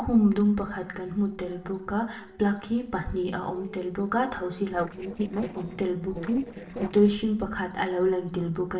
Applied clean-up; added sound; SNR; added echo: neural separator model SepFormer DNS4.